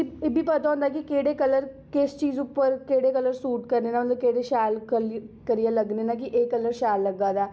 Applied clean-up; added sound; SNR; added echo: none; none; none; none.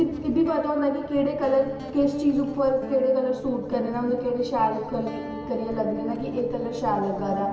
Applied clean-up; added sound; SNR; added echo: none; Guitar; 10 dB; reverberation time 2.3 s.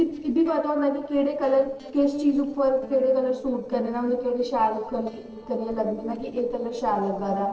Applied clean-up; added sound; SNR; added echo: neural separator model SepFormer DNS4.